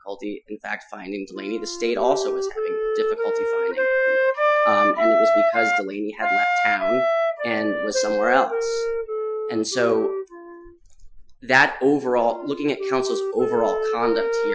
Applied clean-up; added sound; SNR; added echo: classical method Wiener filter.